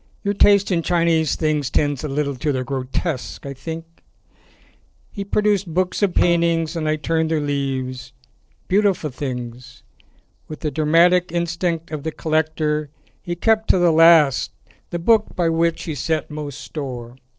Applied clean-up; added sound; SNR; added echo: neural separator model SepFormer DNS4.